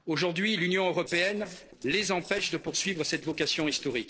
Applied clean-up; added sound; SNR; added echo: neural separator model SepFormer DNS4.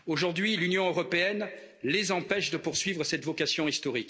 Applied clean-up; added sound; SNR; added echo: none; none; none; none.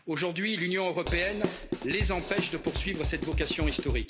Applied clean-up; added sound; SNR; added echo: none; Drum kit; 1 dB; none.